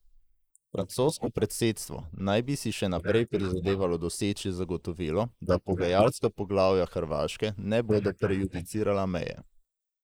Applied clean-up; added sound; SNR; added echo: neural mask model Resemble Enhance denoiser.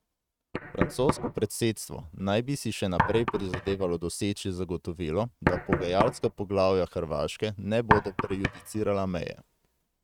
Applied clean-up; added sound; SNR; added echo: neural mask model RNNoise.